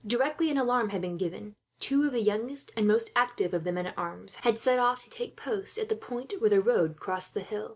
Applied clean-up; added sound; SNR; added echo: none; none; none; none.